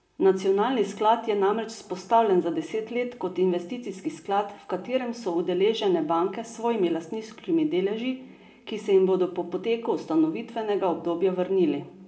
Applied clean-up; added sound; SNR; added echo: none; none; none; reverberation time 1.6 s.